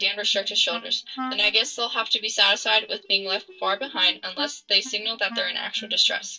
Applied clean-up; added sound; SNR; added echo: neural mask model DeepFilterNet 3.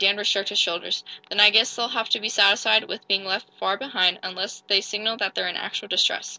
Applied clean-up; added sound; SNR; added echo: none; none; none; none.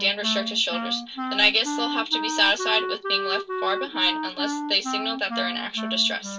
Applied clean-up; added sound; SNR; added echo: none; Wind instrument, woodwind instrument; 4 dB; reverberation time 0.1 s.